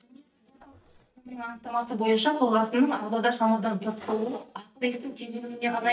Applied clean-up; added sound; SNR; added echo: neural mask model DeepFilterNet 3.